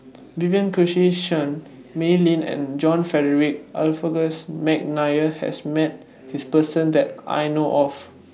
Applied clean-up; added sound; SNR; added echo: none; none; none; none.